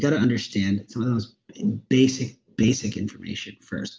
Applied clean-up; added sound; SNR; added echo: none; none; none; none.